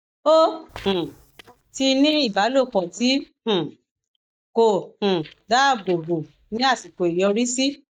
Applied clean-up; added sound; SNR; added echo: neural mask model DeepFilterNet 3.